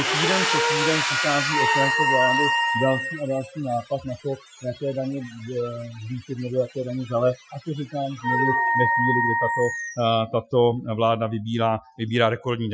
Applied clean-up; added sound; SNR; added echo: classical method Wiener filter.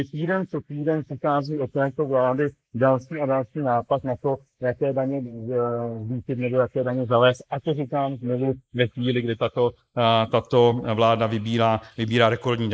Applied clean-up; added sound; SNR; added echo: neural mask model Resemble Enhance denoiser.